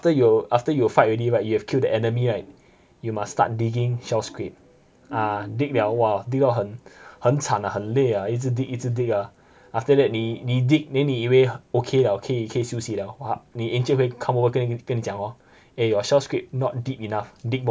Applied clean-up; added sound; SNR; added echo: none; none; none; none.